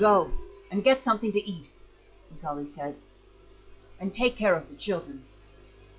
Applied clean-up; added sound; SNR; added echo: classical method log-MMSE.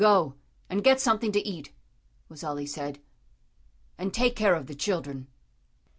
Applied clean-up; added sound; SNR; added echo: none; none; none; none.